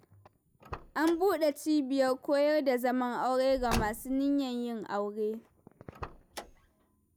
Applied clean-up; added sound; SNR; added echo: none; Car; 14 dB; none.